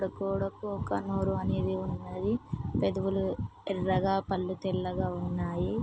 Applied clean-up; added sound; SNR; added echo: none; none; none; none.